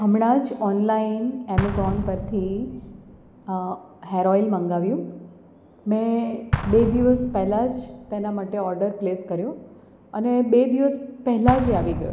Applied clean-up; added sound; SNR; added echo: none; Explosion; 10 dB; none.